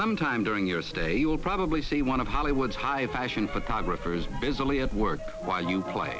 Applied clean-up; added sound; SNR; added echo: none; Meow; 5 dB; none.